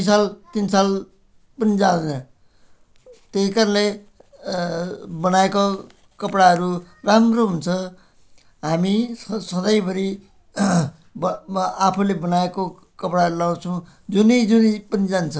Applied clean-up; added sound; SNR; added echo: none; none; none; none.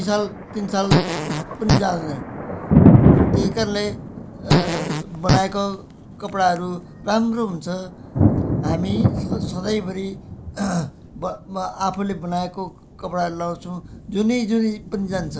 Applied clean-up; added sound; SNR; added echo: none; Thunder + Fart; -3 dB; none.